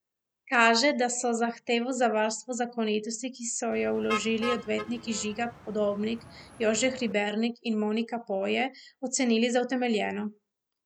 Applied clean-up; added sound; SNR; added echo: none; Motor vehicle (road); 12 dB; none.